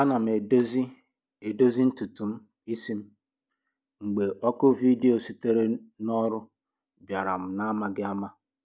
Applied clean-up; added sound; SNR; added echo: none; none; none; none.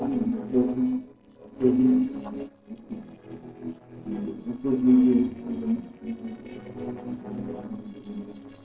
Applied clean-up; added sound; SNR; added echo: neural separator model SepFormer DNS4.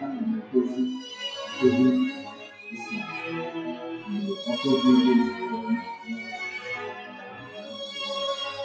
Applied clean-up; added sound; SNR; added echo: classical method WPE with log-MMSE.